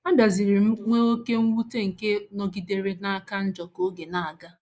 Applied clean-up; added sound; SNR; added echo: neural mask model Resemble Enhance denoiser.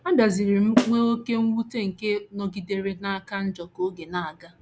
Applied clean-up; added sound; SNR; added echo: none; Snare drum; 3 dB; none.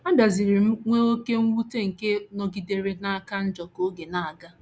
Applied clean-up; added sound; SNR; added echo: none; none; none; none.